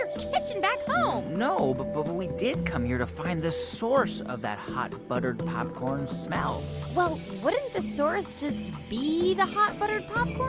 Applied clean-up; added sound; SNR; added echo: none; none; none; none.